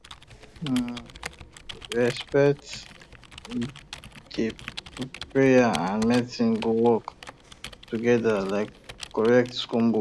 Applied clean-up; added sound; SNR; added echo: none; Computer keyboard; 17 dB; none.